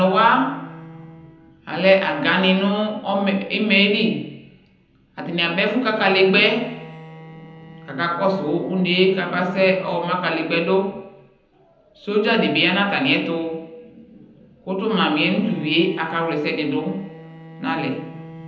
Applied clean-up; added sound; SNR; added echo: none; Bowed string instrument; 20 dB; reverberation time 0.8 s.